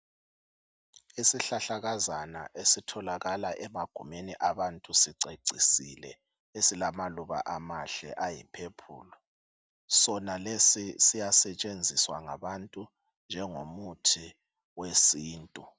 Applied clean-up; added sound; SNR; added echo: none; none; none; none.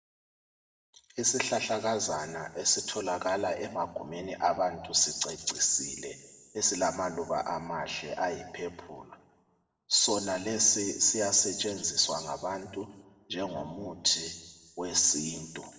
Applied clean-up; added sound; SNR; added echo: none; none; none; reverberation time 1.1 s.